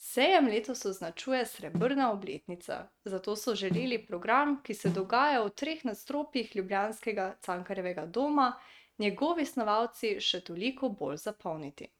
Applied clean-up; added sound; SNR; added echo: neural mask model RNNoise.